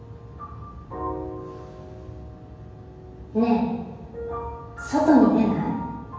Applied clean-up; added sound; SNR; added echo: none; none; none; reverberation time 1.2 s.